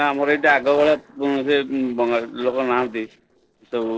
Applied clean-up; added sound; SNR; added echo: neural separator model SepFormer DNS4.